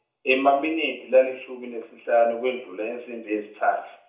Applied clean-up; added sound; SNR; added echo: none; none; none; reverberation time 0.7 s.